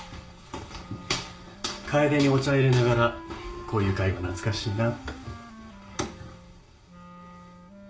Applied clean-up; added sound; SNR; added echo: none; Wind instrument, woodwind instrument; 17 dB; reverberation time 0.2 s.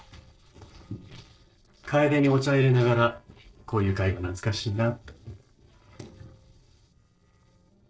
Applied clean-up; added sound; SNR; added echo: neural separator model SepFormer DNS4.